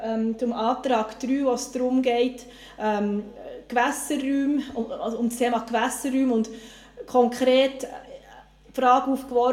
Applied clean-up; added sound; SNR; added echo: none; none; none; reverberation time 0.4 s.